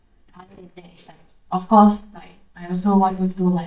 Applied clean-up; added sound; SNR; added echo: neural mask model DeepFilterNet 3.